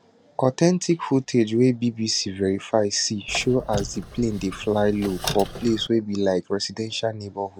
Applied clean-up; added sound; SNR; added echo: none; Squeak; 11 dB; none.